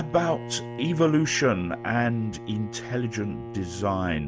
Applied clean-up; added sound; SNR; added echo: none; Bowed string instrument; 12 dB; none.